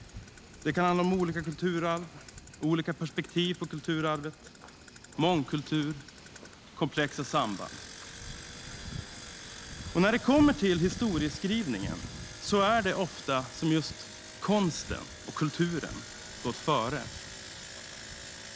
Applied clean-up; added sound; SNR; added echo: none; Wind / Ocean + Engine; 13 dB; none.